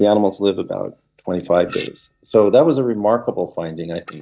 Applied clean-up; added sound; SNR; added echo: neural mask model DeepFilterNet 3.